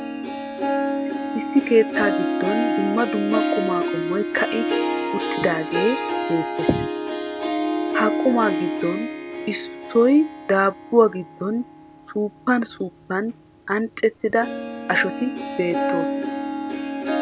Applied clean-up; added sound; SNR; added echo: none; Harp; 2 dB; none.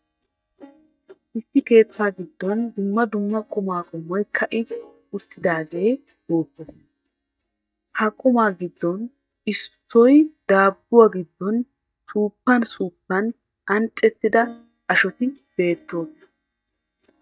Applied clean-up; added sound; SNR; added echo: neural mask model DeepFilterNet 3.